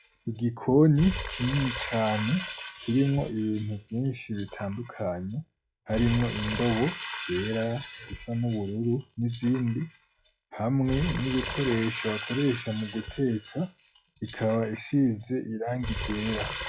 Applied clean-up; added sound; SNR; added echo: classical method log-MMSE.